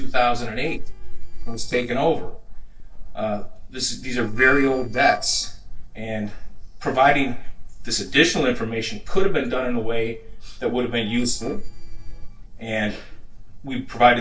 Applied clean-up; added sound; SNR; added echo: neural separator model SepFormer DNS4.